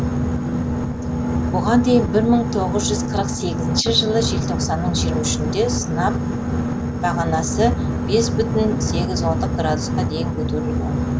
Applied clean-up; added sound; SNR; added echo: none; Boat, Water vehicle; -1 dB; none.